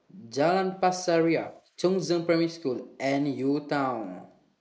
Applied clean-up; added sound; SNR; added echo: neural mask model Resemble Enhance denoiser.